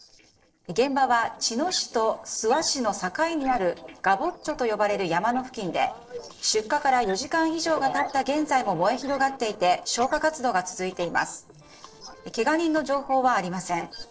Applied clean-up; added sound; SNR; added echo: neural separator model SepFormer DNS4.